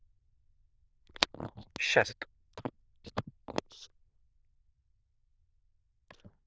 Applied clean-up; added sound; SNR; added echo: neural diffusion model UNIVERSE++.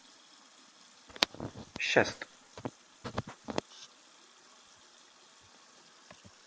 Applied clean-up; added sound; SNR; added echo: none; Water tap, faucet; 20 dB; none.